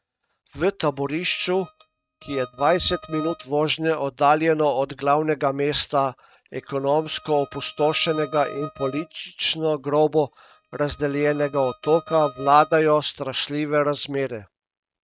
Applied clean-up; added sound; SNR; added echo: neural mask model RNNoise.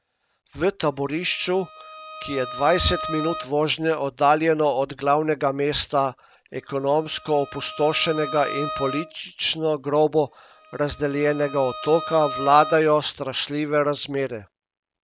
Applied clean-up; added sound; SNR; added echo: none; Bowed string instrument; 12 dB; none.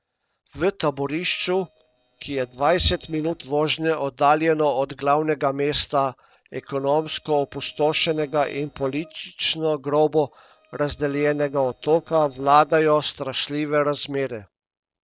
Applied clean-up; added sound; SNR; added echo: neural separator model SepFormer DNS4.